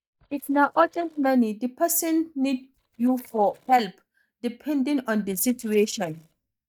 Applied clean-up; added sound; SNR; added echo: neural mask model DeepFilterNet 3.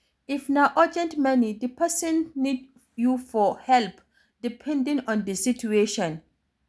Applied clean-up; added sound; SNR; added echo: none; none; none; none.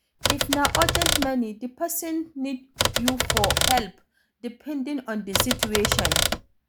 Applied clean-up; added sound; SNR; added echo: none; Typewriter; -4 dB; none.